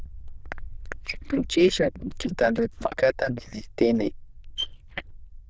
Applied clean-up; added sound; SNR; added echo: neural diffusion model UNIVERSE++.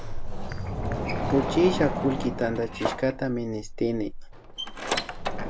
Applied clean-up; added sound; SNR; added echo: none; Sliding door; 2 dB; none.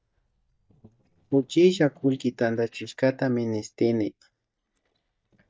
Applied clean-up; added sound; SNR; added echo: neural mask model DeepFilterNet 3.